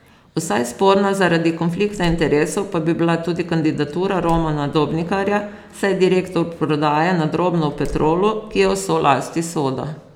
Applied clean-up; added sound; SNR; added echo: none; Slam; 15 dB; none.